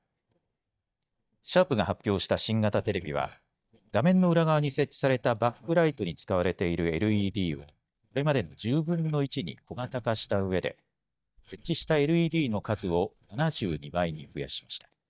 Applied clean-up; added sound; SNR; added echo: neural mask model DeepFilterNet 3.